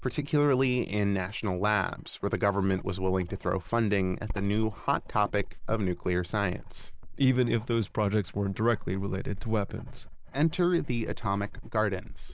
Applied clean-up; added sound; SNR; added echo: neural mask model Resemble Enhance denoiser.